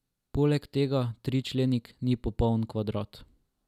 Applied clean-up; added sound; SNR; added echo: none; none; none; none.